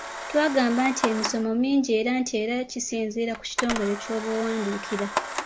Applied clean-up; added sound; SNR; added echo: none; Camera; 8 dB; none.